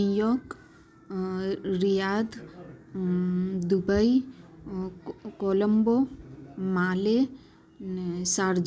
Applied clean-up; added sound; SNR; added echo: none; none; none; none.